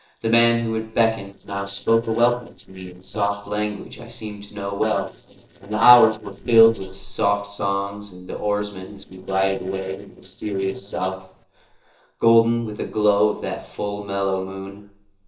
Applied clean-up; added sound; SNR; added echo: neural separator model SepFormer DNS4.